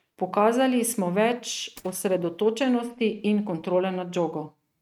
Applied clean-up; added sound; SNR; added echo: neural mask model RNNoise.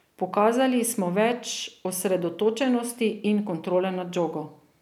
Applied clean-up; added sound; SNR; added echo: none; none; none; none.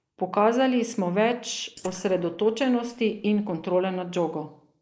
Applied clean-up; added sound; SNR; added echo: neural mask model Resemble Enhance denoiser.